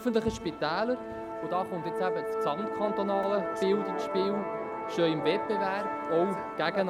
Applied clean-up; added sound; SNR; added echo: none; Musical instrument; 3 dB; none.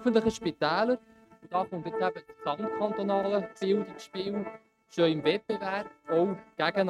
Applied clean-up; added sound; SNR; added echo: neural mask model RNNoise.